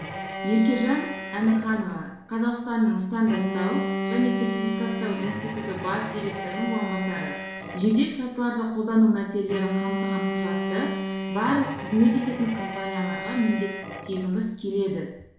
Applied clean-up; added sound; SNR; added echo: none; Bowed string instrument; 6 dB; reverberation time 0.7 s.